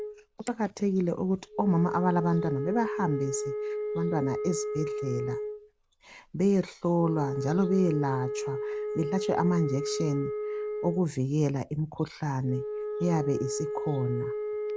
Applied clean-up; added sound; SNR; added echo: none; Wind instrument, woodwind instrument; 5 dB; none.